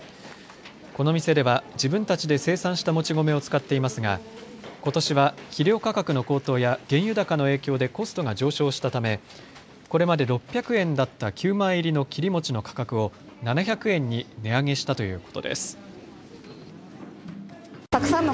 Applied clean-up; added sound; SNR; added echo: none; none; none; none.